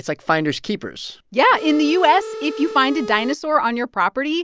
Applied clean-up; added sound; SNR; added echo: none; Telephone; 11 dB; none.